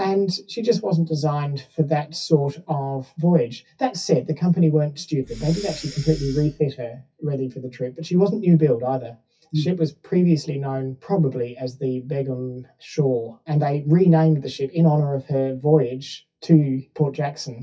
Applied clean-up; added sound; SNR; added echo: classical method WPE with log-MMSE.